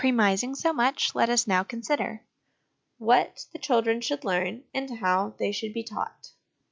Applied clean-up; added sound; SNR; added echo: none; none; none; none.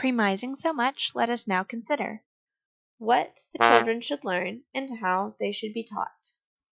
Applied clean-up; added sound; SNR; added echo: classical method Wiener filter.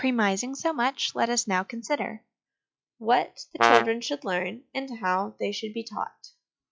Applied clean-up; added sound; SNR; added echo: classical method log-MMSE.